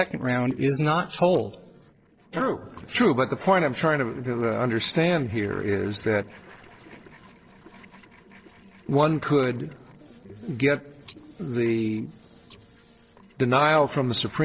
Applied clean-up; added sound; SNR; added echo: neural separator model SepFormer DNS4.